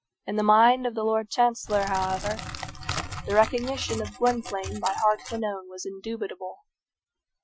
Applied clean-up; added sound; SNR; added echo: classical method Wiener filter.